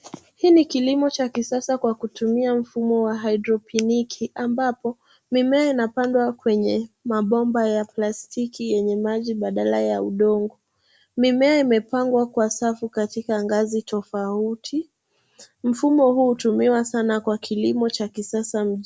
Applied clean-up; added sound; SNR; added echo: none; none; none; none.